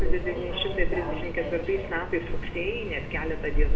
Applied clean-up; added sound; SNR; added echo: none; Subway, metro, underground; -4 dB; reverberation time 0.7 s.